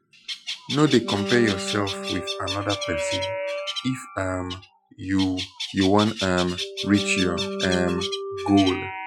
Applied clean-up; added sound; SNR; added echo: classical method Wiener filter.